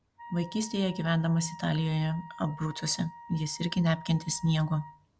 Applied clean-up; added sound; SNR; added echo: none; Wind instrument, woodwind instrument; 18 dB; none.